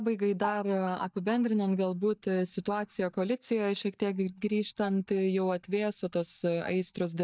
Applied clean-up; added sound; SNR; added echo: neural mask model DeepFilterNet 3.